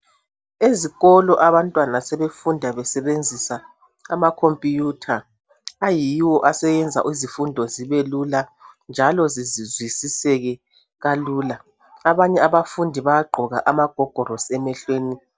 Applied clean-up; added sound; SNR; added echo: none; none; none; none.